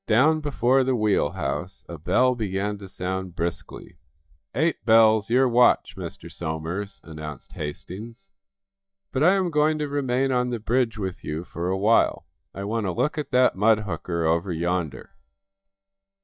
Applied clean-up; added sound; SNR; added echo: neural mask model DeepFilterNet 3.